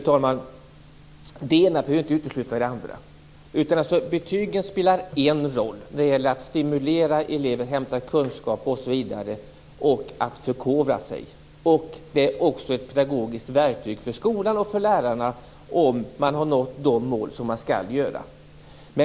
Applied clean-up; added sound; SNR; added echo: none; none; none; none.